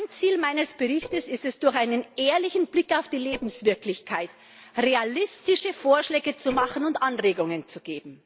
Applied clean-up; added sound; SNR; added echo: neural separator model SepFormer DNS4.